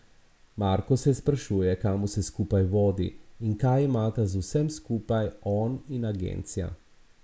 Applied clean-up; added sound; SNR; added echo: none; none; none; none.